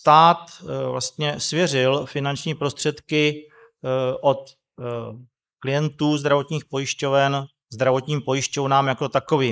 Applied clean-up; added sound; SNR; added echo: neural mask model Resemble Enhance denoiser.